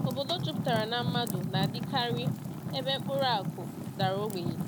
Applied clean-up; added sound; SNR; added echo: none; Fire; 0 dB; none.